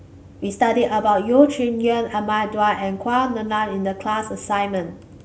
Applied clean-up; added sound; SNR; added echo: none; none; none; none.